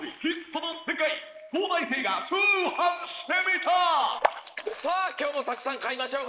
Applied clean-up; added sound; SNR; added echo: neural mask model Resemble Enhance denoiser.